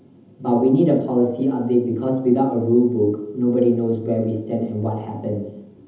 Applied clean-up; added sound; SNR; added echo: none; none; none; reverberation time 0.8 s.